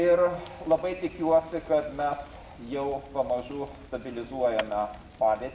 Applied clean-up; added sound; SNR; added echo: none; Fire; 19 dB; reverberation time 0.8 s.